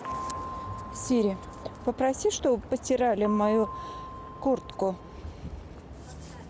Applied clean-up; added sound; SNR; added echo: none; Percussion; 12 dB; none.